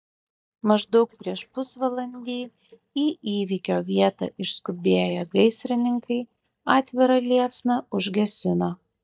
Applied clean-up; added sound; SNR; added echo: neural mask model DeepFilterNet 3.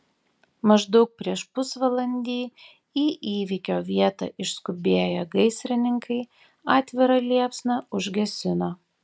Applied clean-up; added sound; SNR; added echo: none; none; none; none.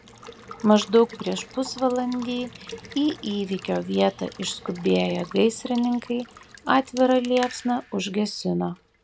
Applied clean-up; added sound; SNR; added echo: none; Water tap, faucet / Water / Liquid; 18 dB; none.